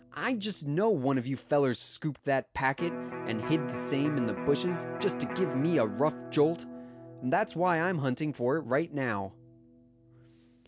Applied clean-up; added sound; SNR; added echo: none; Electric guitar; 10 dB; none.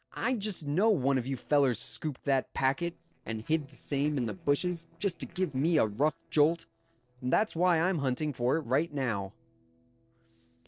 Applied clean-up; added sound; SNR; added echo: neural separator model SepFormer DNS4.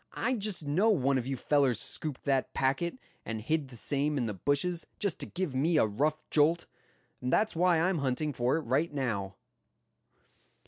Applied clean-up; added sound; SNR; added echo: none; none; none; none.